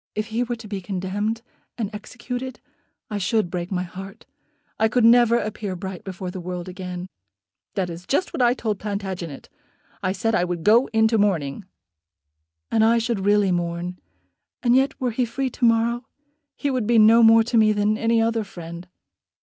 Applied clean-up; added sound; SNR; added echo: none; none; none; none.